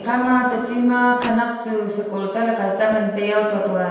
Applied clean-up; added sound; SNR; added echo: none; Sliding door; 19 dB; reverberation time 1.2 s.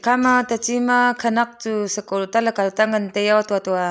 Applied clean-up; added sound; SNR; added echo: none; none; none; none.